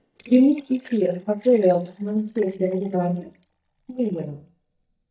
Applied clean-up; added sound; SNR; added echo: neural mask model DeepFilterNet 3.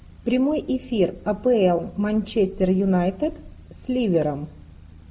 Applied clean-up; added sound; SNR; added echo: none; none; none; none.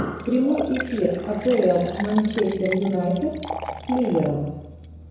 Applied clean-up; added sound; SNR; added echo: none; Liquid; 12 dB; reverberation time 1.0 s.